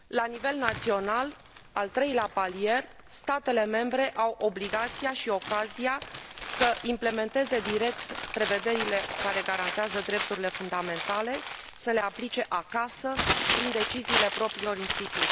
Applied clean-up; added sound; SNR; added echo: none; Crumpling, crinkling; 4 dB; none.